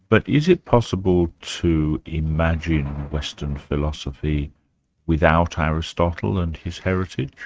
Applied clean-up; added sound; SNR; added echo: neural mask model RNNoise.